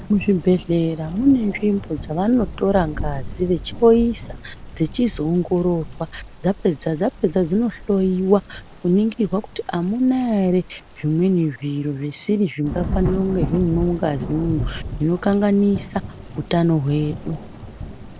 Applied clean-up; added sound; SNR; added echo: none; Thunder / Rain; 11 dB; none.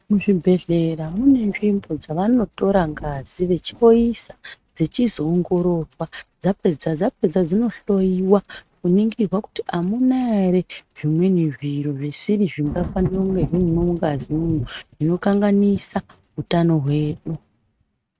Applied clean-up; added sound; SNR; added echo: neural mask model RNNoise.